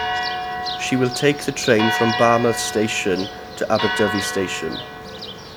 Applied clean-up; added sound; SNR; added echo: none; Church bell; 5 dB; none.